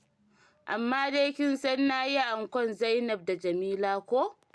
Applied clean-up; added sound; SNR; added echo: none; none; none; none.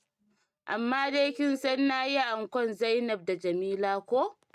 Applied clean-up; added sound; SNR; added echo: neural mask model RNNoise.